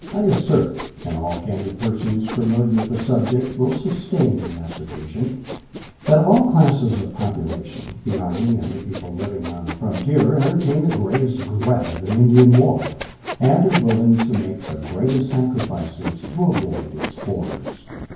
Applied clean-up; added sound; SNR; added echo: none; Sawing; 13 dB; reverberation time 0.9 s.